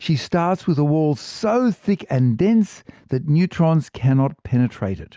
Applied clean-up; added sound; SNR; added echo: none; none; none; none.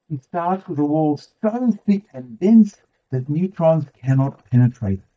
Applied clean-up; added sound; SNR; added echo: neural mask model DeepFilterNet 3.